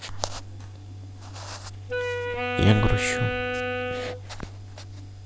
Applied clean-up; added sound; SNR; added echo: none; Wind instrument, woodwind instrument; 1 dB; none.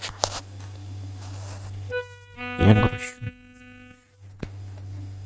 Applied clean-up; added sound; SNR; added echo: neural mask model RNNoise.